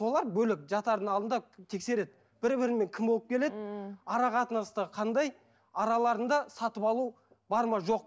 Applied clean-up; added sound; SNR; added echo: none; none; none; none.